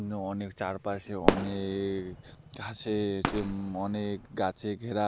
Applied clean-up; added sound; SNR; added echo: none; Fireworks; 3 dB; none.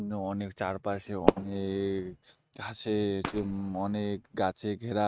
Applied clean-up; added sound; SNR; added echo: neural mask model RNNoise.